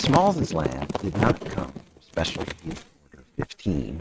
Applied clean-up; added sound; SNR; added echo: neural mask model RNNoise.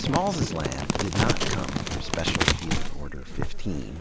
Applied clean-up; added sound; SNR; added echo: none; Crumpling, crinkling; 0 dB; none.